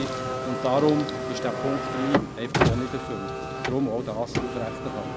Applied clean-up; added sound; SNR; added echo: none; Car; 0 dB; none.